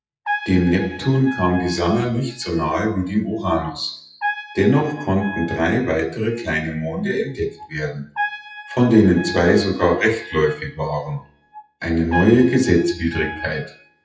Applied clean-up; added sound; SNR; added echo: classical method WPE with log-MMSE.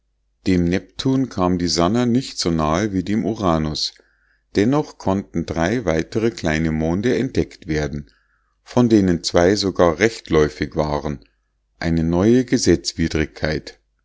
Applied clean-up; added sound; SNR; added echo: none; none; none; none.